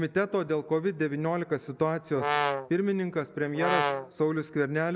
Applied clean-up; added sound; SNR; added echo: none; Brass instrument; 1 dB; none.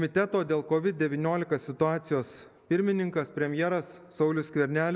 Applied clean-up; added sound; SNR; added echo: none; none; none; none.